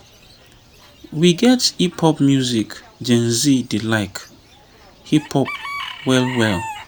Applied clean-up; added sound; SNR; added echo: none; Bird / Chicken, rooster; 16 dB; none.